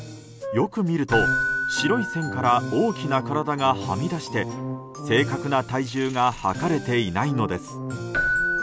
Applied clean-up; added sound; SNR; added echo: none; Keyboard (musical); 7 dB; none.